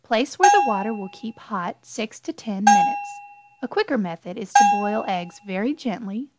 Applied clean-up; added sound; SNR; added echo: none; Bell; -3 dB; none.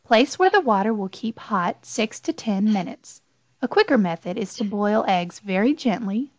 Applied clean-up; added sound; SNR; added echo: neural mask model Resemble Enhance denoiser.